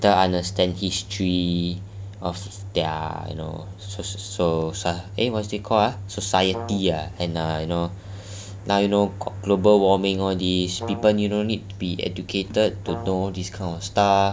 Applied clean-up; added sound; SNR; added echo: none; Brass instrument; 12 dB; none.